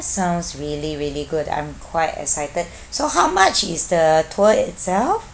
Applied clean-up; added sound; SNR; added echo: none; none; none; none.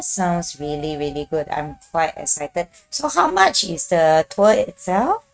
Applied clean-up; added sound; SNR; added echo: neural mask model RNNoise.